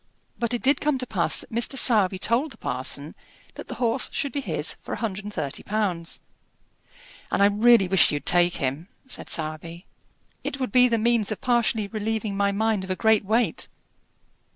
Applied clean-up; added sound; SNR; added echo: none; none; none; none.